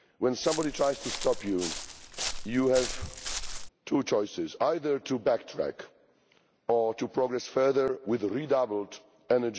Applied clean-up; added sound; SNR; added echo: none; Walk, footsteps; 7 dB; none.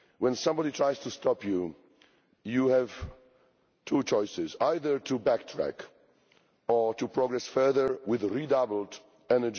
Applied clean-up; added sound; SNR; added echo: none; none; none; none.